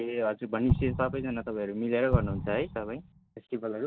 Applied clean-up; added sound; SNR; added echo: none; Explosion; 2 dB; none.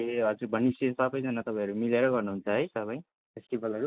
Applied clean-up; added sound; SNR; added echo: neural mask model Resemble Enhance denoiser.